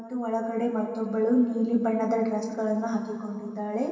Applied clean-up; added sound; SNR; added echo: none; none; none; reverberation time 2.6 s.